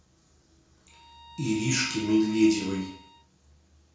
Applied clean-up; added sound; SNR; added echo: none; Bowed string instrument; 19 dB; reverberation time 0.6 s.